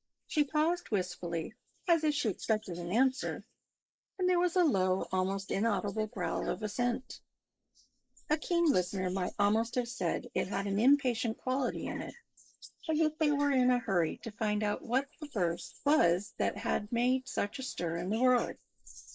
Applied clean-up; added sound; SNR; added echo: neural mask model Resemble Enhance denoiser.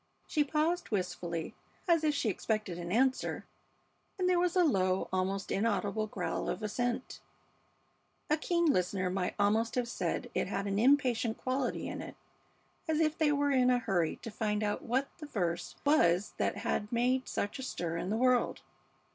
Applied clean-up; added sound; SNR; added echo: none; none; none; none.